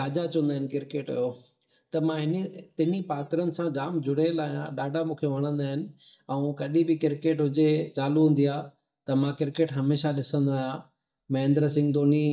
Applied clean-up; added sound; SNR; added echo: neural mask model DeepFilterNet 3.